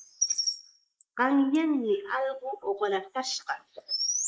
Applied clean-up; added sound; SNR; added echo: neural mask model Resemble Enhance denoiser.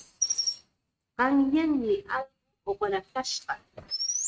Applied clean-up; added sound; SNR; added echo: neural mask model RNNoise.